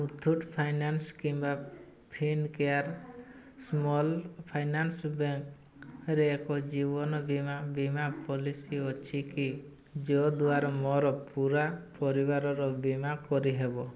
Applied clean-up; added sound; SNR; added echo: none; none; none; none.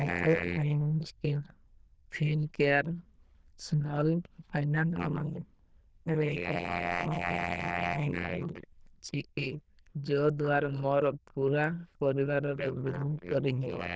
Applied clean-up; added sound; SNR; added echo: neural diffusion model UNIVERSE++.